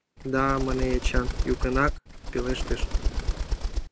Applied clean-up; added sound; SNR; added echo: none; Bird; -2 dB; none.